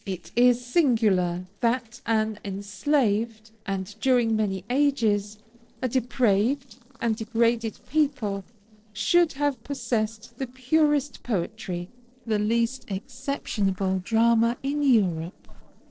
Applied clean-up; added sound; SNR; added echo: neural separator model SepFormer DNS4.